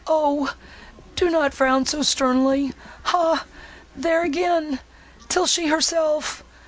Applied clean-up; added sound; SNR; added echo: none; none; none; none.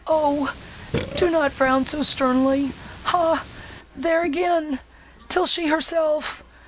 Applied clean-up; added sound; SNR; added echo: none; Burping, eructation; 12 dB; none.